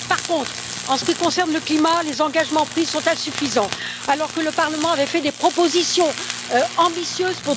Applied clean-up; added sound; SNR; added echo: none; Tools; 10 dB; none.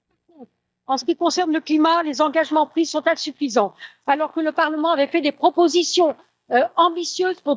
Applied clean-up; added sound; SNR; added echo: neural mask model DeepFilterNet 3.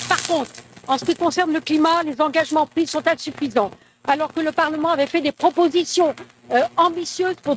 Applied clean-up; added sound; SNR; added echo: neural mask model RNNoise.